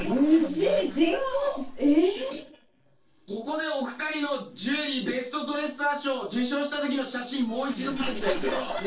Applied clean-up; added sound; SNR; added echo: neural separator model SepFormer DNS4.